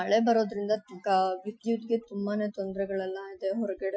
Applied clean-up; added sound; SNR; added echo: classical method Wiener filter.